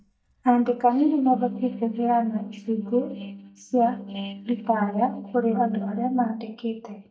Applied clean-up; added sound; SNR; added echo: neural mask model DeepFilterNet 3.